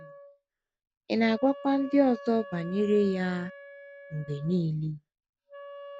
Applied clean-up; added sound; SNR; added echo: none; Wind instrument, woodwind instrument; 17 dB; none.